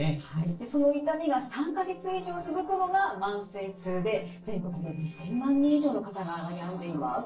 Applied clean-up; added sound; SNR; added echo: neural separator model SepFormer DNS4.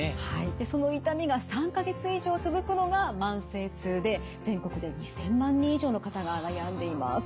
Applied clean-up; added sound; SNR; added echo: none; none; none; none.